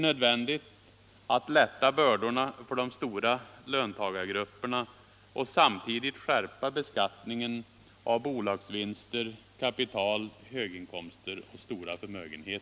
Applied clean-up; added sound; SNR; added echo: none; none; none; none.